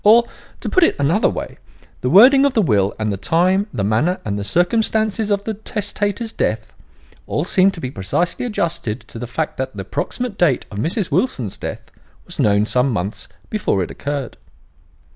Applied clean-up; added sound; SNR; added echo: none; none; none; none.